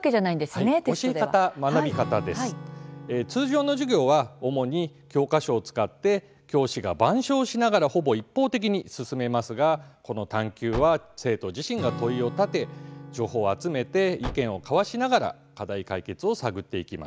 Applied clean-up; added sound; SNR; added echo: none; Car + Acoustic guitar / Strum; 16 dB; none.